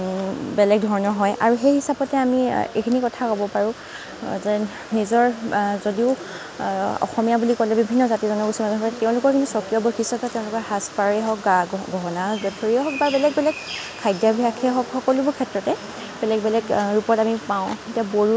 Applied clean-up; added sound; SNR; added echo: none; none; none; none.